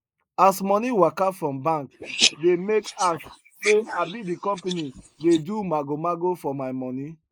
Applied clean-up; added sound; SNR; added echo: neural mask model Resemble Enhance denoiser.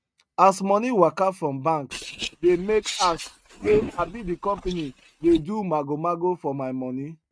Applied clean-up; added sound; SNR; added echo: neural mask model RNNoise.